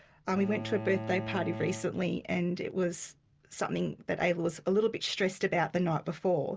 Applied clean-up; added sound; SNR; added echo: none; Bowed string instrument; 11 dB; none.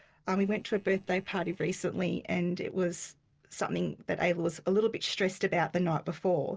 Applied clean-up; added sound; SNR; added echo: neural separator model SepFormer DNS4.